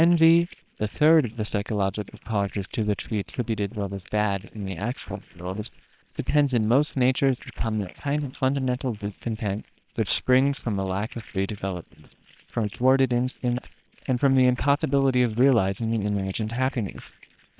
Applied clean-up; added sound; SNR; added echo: neural separator model SepFormer WHAM!.